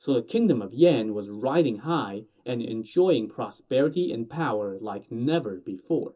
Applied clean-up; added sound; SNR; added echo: none; none; none; reverberation time 0.2 s.